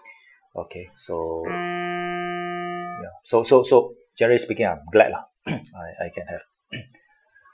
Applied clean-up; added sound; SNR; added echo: classical method Wiener filter.